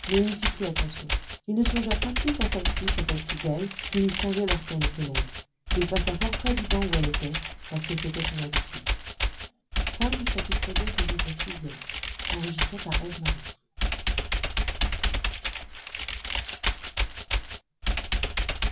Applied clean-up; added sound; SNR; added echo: none; Computer keyboard; -4 dB; reverberation time 0.4 s.